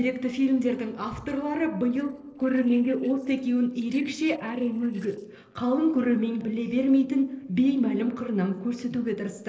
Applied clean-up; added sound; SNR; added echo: neural separator model SepFormer DNS4.